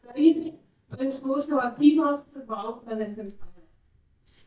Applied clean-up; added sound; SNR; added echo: neural mask model DeepFilterNet 3.